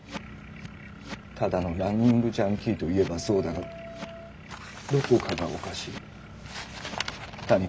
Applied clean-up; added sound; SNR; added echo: none; Wind instrument, woodwind instrument; 18 dB; none.